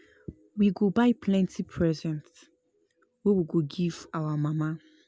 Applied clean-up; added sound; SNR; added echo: none; none; none; none.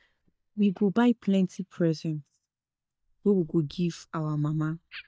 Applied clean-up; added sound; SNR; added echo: neural mask model DeepFilterNet 3.